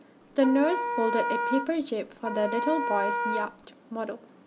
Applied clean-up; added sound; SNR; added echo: none; Wind instrument, woodwind instrument; 2 dB; none.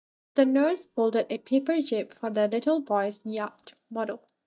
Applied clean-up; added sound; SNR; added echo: neural mask model DeepFilterNet 3.